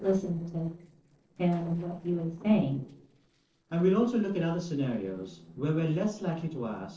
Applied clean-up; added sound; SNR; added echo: neural separator model SepFormer DNS4.